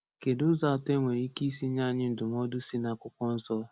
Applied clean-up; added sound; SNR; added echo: none; none; none; none.